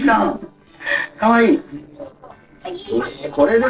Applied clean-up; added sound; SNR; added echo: neural separator model SepFormer DNS4.